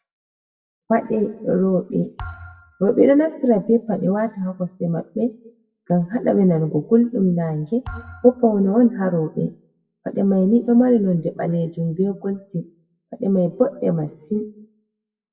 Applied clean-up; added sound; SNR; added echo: classical method WPE with log-MMSE.